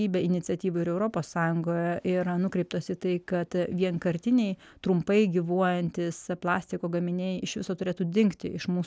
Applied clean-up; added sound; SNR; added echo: none; none; none; none.